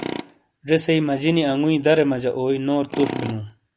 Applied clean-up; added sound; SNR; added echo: none; Tools; 11 dB; none.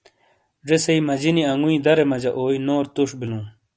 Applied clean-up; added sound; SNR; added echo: none; none; none; none.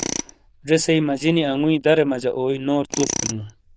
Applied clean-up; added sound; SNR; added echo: neural diffusion model UNIVERSE++.